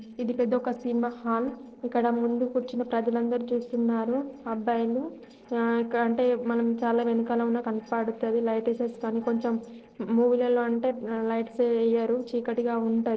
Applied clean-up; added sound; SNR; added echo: neural separator model SepFormer DNS4.